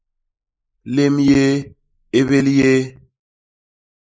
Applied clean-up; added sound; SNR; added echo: neural mask model Resemble Enhance denoiser.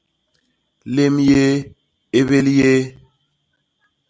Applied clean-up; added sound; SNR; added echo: none; none; none; none.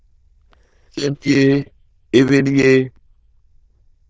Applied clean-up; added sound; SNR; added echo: neural diffusion model UNIVERSE++.